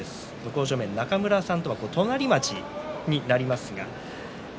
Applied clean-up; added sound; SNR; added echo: none; none; none; none.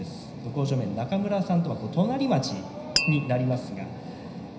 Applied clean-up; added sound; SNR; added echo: none; Tap; 6 dB; reverberation time 0.9 s.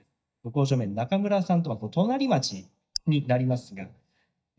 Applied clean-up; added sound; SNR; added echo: neural mask model DeepFilterNet 3.